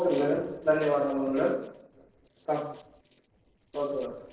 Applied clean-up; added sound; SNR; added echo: neural separator model SepFormer DNS4.